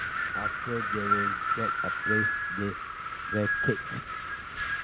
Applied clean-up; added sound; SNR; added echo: none; Wind; -5 dB; none.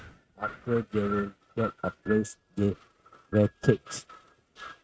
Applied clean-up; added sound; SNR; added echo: neural mask model RNNoise.